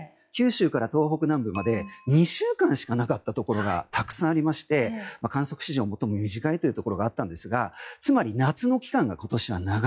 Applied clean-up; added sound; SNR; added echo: classical method log-MMSE.